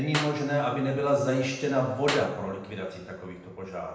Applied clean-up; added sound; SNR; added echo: none; Clapping; 11 dB; reverberation time 0.9 s.